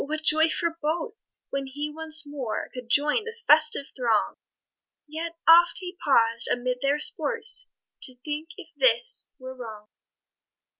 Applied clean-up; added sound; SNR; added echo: none; none; none; none.